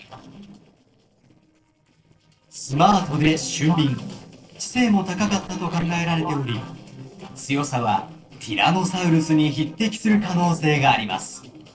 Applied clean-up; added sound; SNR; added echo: neural separator model SepFormer DNS4.